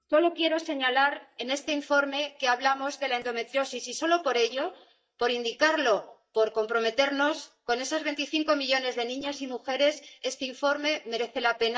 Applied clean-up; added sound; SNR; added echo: neural mask model DeepFilterNet 3.